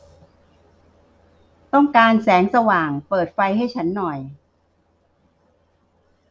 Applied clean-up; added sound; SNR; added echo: none; none; none; none.